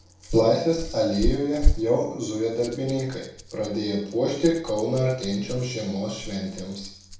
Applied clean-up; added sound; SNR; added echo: none; Rattle; 4 dB; reverberation time 0.6 s.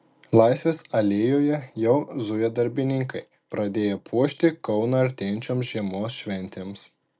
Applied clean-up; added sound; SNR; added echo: none; none; none; none.